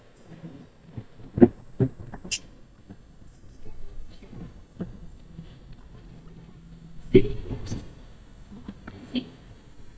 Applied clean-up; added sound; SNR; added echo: neural mask model DeepFilterNet 3.